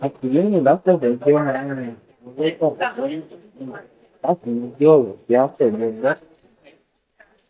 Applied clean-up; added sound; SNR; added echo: neural mask model DeepFilterNet 3.